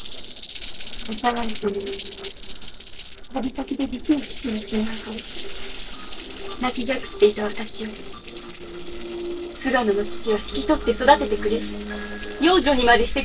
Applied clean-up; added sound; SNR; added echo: neural separator model SepFormer DNS4.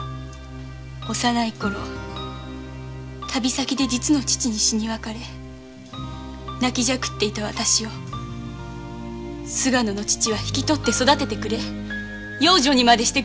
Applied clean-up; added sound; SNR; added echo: none; none; none; none.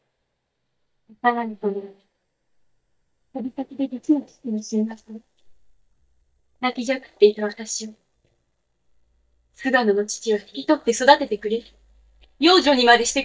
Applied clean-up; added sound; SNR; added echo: neural mask model DeepFilterNet 3.